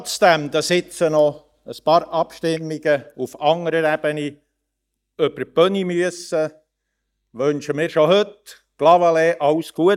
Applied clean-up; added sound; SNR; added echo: neural mask model DeepFilterNet 3.